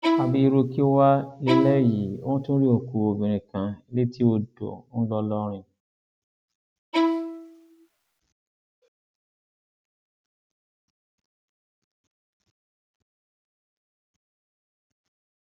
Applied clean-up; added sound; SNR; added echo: none; Bowed string instrument; 1 dB; none.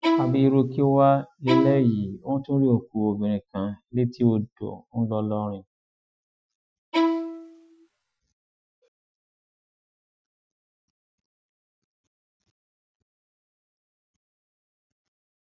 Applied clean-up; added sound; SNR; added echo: classical method Wiener filter.